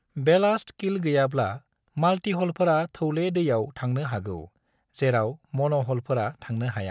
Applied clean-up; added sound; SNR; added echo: none; none; none; none.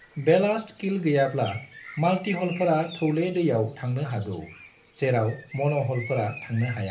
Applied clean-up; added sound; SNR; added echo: none; Bird; 19 dB; reverberation time 0.3 s.